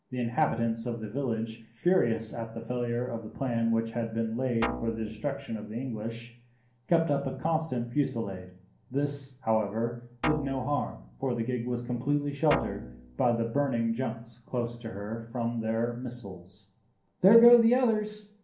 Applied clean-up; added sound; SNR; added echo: none; Guitar; 8 dB; reverberation time 0.6 s.